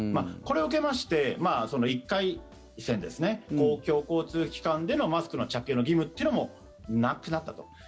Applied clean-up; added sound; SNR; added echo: none; none; none; none.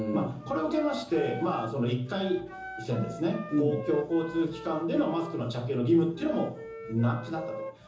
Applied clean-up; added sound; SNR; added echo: none; Wind instrument, woodwind instrument; 13 dB; reverberation time 0.6 s.